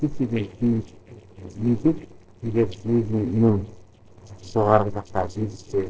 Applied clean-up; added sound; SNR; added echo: neural separator model SepFormer DNS4.